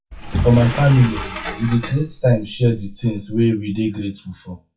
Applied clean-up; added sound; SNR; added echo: classical method WPE with log-MMSE.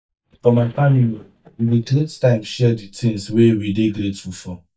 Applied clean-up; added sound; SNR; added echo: neural mask model DeepFilterNet 3.